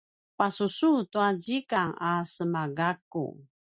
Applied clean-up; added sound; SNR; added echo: none; none; none; none.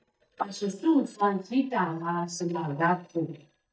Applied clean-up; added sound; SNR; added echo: neural mask model DeepFilterNet 3.